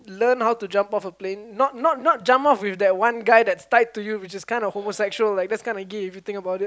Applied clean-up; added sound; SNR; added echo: none; none; none; none.